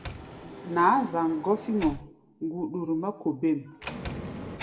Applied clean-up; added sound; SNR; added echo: none; Sliding door; 12 dB; reverberation time 1.1 s.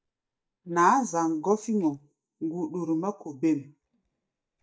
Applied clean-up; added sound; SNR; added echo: neural mask model DeepFilterNet 3.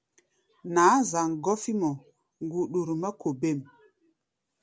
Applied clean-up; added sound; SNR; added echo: none; none; none; none.